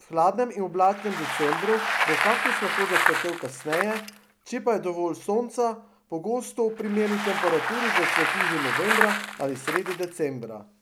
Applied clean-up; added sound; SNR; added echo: none; Bicycle; 1 dB; none.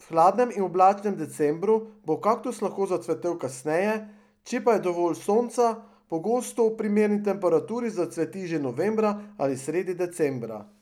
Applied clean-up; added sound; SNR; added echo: none; none; none; none.